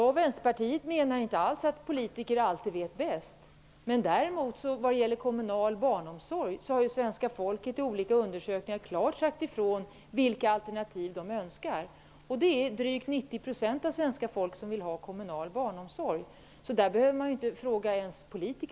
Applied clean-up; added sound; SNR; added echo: none; none; none; none.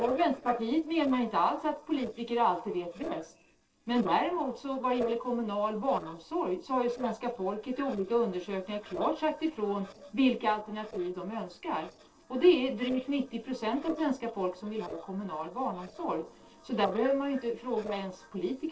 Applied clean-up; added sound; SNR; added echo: neural separator model SepFormer DNS4.